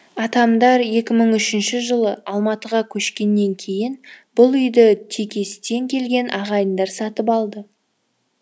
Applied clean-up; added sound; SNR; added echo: none; none; none; none.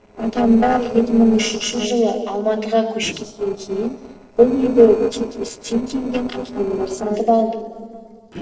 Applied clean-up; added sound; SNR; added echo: neural separator model SepFormer DNS4.